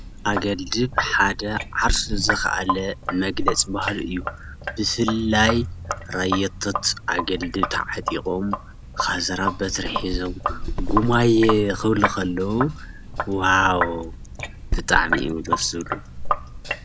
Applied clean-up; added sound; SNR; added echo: none; Sink (filling or washing); 4 dB; none.